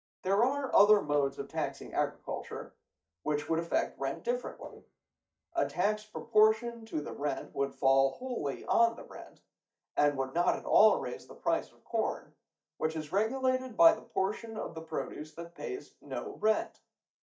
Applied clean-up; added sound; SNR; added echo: neural mask model DeepFilterNet 3.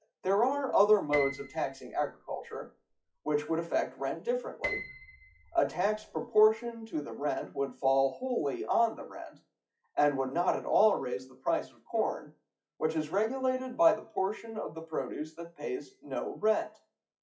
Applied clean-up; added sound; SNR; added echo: classical method WPE with log-MMSE.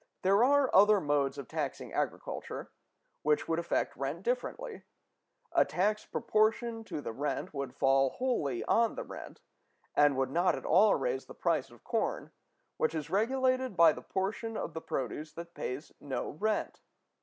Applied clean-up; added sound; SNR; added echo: none; none; none; none.